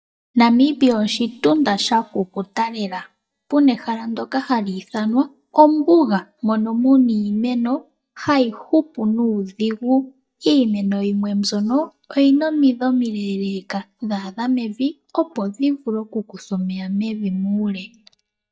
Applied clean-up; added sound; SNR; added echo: neural mask model DeepFilterNet 3.